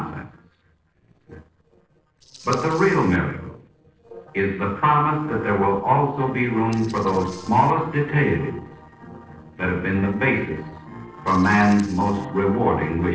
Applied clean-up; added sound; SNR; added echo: neural separator model SepFormer DNS4.